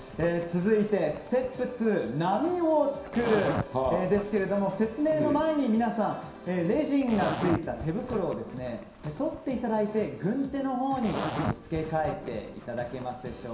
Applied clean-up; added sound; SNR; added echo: none; Zipper (clothing); 11 dB; reverberation time 0.7 s.